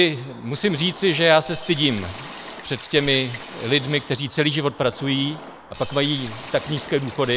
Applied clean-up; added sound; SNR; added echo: none; Liquid; 16 dB; none.